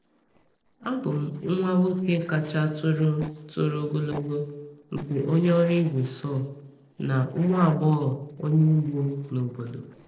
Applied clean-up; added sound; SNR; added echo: neural separator model SepFormer DNS4.